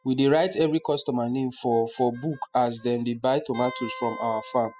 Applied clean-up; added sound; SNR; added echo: classical method spectral subtraction.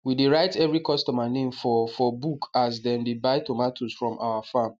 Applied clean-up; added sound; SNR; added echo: none; none; none; none.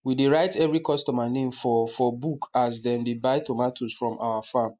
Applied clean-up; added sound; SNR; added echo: neural mask model Resemble Enhance denoiser.